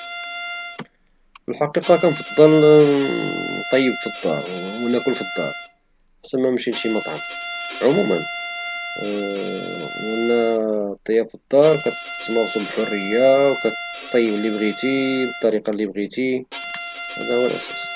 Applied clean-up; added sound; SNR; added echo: none; Bowed string instrument; 11 dB; none.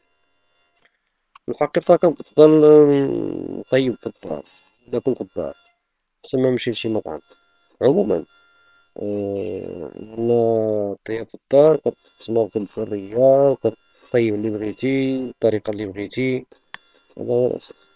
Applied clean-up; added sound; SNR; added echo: neural separator model SepFormer WHAM!.